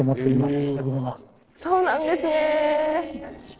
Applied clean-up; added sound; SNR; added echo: neural separator model SepFormer DNS4.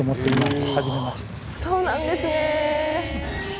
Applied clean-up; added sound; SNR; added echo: none; Tools; 12 dB; none.